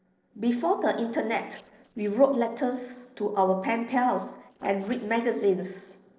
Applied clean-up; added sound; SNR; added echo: neural separator model SepFormer DNS4.